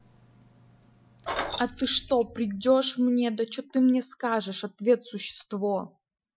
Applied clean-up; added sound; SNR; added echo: classical method Wiener filter.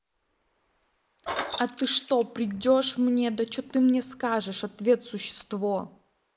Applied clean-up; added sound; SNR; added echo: neural mask model Resemble Enhance denoiser.